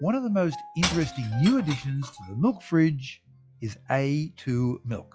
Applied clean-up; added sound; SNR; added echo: classical method log-MMSE.